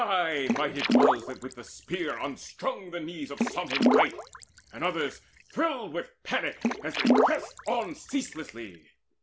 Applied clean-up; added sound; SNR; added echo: none; Water / Splash, splatter; -3 dB; none.